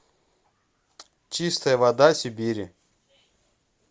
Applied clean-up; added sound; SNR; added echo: none; none; none; none.